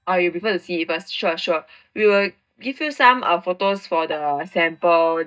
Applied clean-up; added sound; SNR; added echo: neural mask model DeepFilterNet 3.